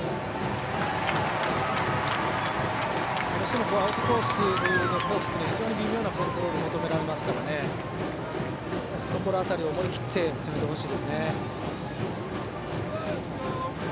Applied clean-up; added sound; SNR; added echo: none; Applause / Cheering; 3 dB; none.